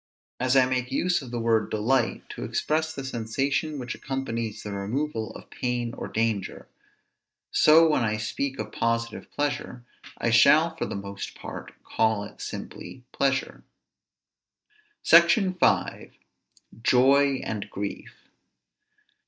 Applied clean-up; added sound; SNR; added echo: neural mask model DeepFilterNet 3.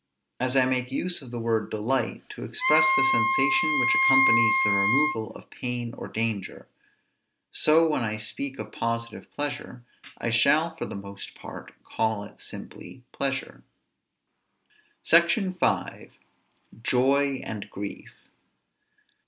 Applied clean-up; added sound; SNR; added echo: none; Wind instrument, woodwind instrument; -5 dB; none.